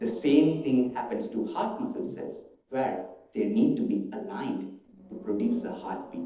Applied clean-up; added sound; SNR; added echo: neural separator model SepFormer DNS4.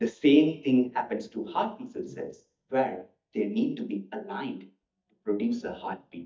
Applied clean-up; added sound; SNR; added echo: neural mask model DeepFilterNet 3.